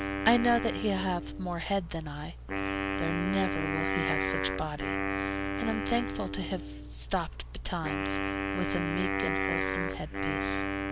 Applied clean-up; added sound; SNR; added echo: none; Wind instrument, woodwind instrument; 0 dB; none.